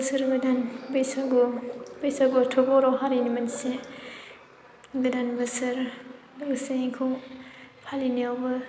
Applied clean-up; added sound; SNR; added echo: none; Water / Liquid; 20 dB; none.